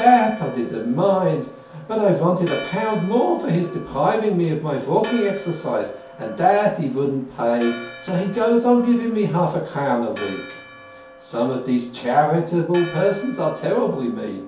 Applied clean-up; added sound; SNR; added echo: none; Church bell; 19 dB; reverberation time 0.6 s.